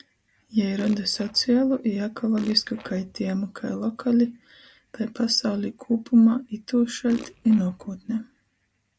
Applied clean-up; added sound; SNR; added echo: none; Fart; 18 dB; none.